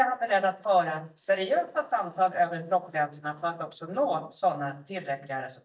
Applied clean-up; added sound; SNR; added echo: neural mask model DeepFilterNet 3.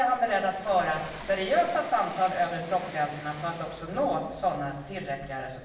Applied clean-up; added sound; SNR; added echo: none; Train; 16 dB; reverberation time 0.7 s.